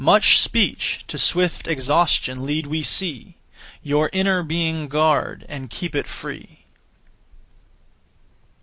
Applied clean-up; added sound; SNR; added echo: none; none; none; none.